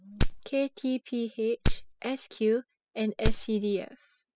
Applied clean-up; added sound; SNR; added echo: classical method spectral subtraction.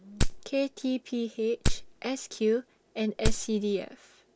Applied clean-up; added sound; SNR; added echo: none; Wood; -3 dB; none.